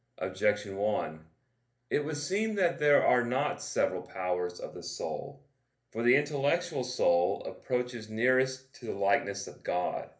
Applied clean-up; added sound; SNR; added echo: none; none; none; reverberation time 0.3 s.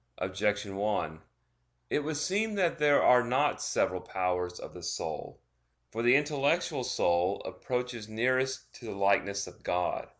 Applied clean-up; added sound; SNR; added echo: none; none; none; none.